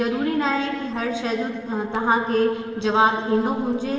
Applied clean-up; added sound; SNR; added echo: neural separator model SepFormer DNS4.